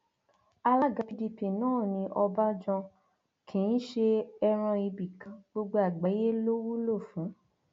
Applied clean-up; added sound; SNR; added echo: none; none; none; none.